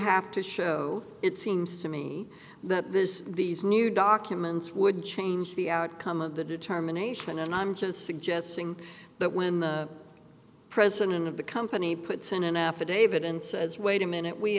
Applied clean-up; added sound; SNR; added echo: none; none; none; none.